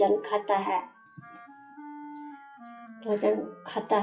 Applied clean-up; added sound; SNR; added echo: classical method WPE with log-MMSE.